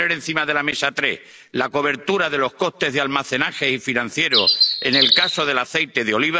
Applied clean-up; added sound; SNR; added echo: none; Bird; -3 dB; none.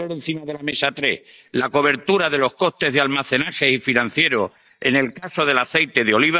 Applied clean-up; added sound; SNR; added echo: neural mask model DeepFilterNet 3.